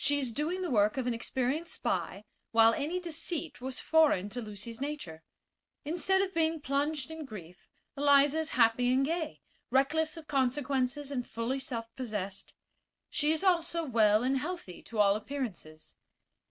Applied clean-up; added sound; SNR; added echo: none; none; none; none.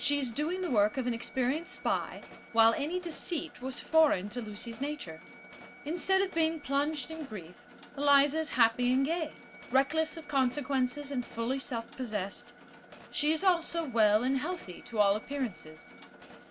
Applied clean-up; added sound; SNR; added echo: none; Mechanisms + Wind instrument, woodwind instrument; 19 dB; none.